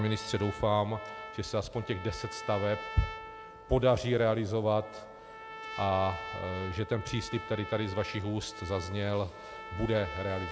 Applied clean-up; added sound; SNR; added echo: none; Trumpet; 12 dB; none.